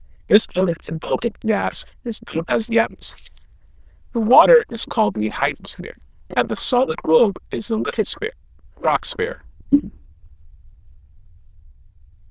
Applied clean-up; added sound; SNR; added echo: neural diffusion model UNIVERSE++.